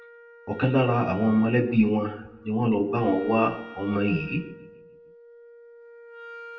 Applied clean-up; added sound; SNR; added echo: none; Wind instrument, woodwind instrument; 19 dB; reverberation time 0.6 s.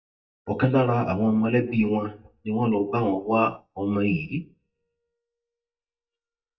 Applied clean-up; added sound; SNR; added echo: neural mask model DeepFilterNet 3.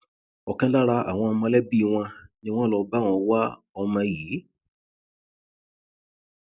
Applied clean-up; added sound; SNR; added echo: none; none; none; none.